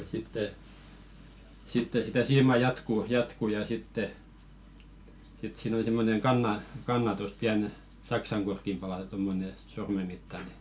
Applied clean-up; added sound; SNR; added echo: none; none; none; none.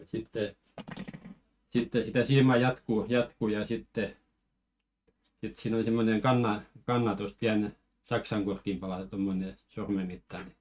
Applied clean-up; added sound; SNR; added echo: neural mask model RNNoise.